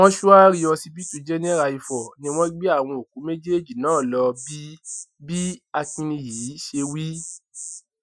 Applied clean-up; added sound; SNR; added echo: classical method Wiener filter.